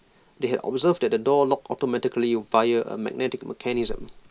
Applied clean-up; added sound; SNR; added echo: none; Alarm / Insect; 19 dB; none.